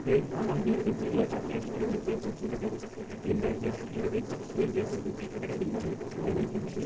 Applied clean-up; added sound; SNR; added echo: neural separator model SepFormer DNS4.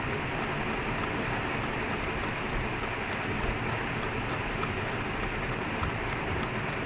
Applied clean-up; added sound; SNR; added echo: none; Clock; 14 dB; none.